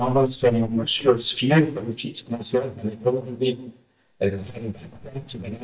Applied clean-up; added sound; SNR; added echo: neural mask model DeepFilterNet 3.